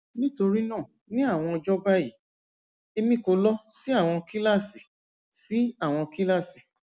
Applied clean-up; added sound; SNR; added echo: none; none; none; none.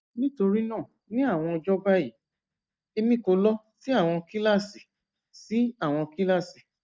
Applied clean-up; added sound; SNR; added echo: neural mask model DeepFilterNet 3.